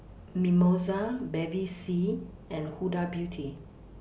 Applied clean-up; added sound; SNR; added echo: none; none; none; none.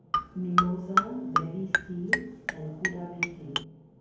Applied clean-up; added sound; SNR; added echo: none; Marimba, xylophone; -5 dB; reverberation time 1.0 s.